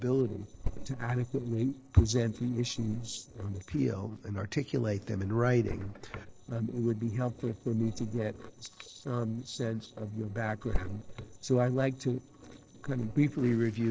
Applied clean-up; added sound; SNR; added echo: neural separator model SepFormer DNS4.